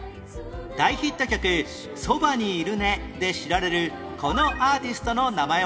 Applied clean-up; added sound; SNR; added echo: none; none; none; none.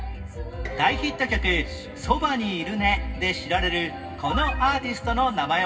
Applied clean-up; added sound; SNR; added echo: none; Dishes, pots, and pans; 19 dB; reverberation time 0.4 s.